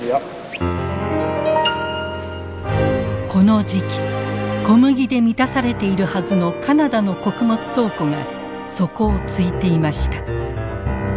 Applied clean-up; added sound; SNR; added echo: none; none; none; none.